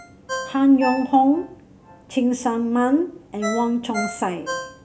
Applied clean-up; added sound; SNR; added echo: none; Ringtone; 12 dB; none.